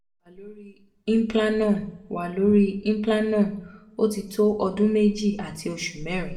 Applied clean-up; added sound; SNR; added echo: none; none; none; reverberation time 0.5 s.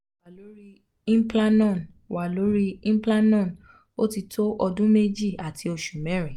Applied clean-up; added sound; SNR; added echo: none; none; none; none.